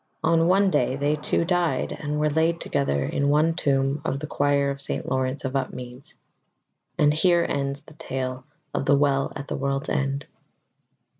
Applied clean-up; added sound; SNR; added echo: none; none; none; none.